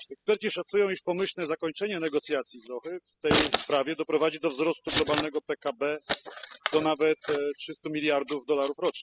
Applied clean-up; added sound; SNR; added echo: classical method spectral subtraction.